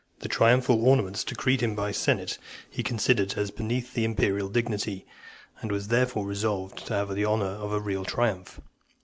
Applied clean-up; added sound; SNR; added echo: none; none; none; none.